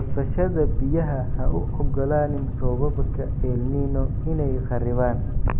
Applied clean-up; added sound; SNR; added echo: none; Boat, Water vehicle; -3 dB; none.